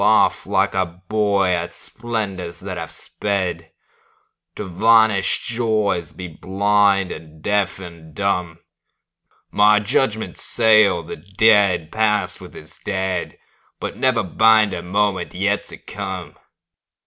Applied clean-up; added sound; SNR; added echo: none; none; none; none.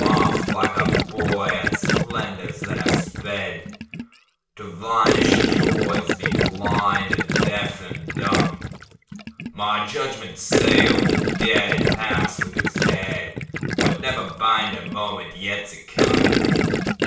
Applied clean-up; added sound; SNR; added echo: none; Gurgling; -4 dB; reverberation time 0.5 s.